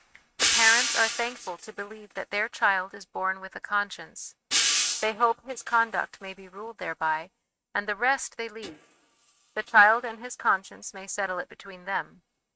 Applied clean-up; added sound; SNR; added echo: neural mask model RNNoise.